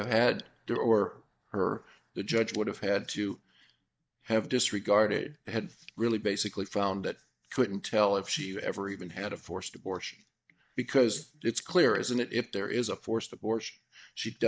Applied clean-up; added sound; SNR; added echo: neural mask model DeepFilterNet 3.